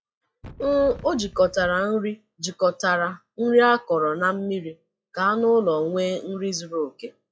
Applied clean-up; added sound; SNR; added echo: classical method log-MMSE.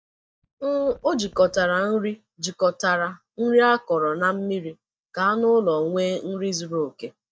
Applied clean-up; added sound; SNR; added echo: neural mask model DeepFilterNet 3.